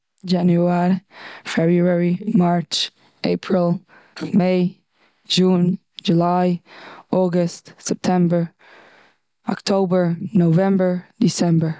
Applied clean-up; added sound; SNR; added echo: none; none; none; none.